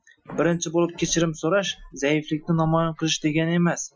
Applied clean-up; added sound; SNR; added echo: classical method Wiener filter.